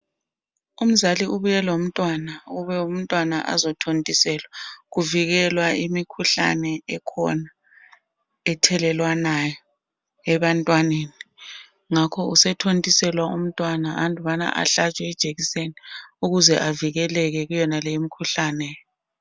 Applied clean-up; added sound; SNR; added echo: none; none; none; none.